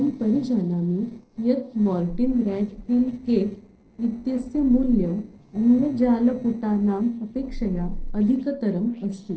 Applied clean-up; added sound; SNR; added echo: neural separator model SepFormer DNS4.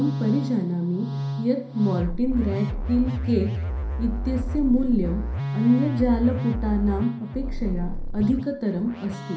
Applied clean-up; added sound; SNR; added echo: none; Musical instrument; 4 dB; reverberation time 0.5 s.